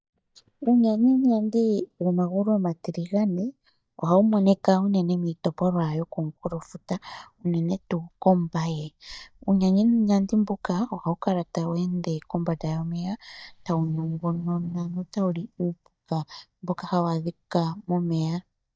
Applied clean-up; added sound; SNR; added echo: neural mask model DeepFilterNet 3.